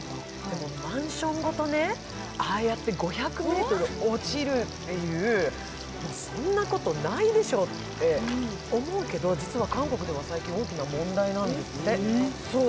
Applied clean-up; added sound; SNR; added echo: none; Frying (food); 19 dB; none.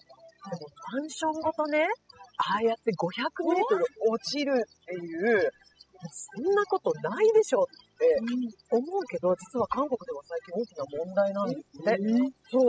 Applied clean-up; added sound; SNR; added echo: classical method spectral subtraction.